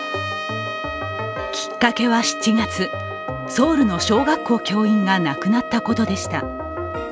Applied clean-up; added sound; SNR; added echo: none; Trumpet; 9 dB; none.